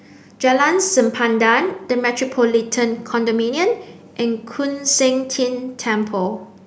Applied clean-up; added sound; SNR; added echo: none; none; none; none.